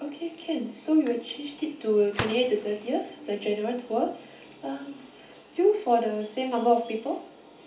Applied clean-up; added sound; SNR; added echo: none; Gunshot, gunfire; 14 dB; reverberation time 0.4 s.